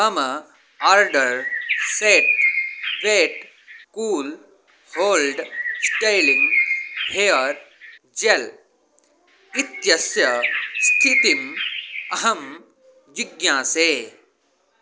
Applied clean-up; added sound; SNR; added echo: none; Bird; 1 dB; none.